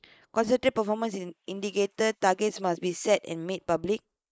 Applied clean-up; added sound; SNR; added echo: neural mask model Resemble Enhance denoiser.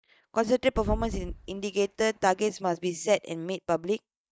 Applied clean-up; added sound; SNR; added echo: neural mask model DeepFilterNet 3.